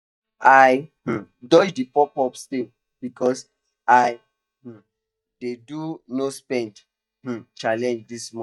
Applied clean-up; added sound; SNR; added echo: neural mask model DeepFilterNet 3.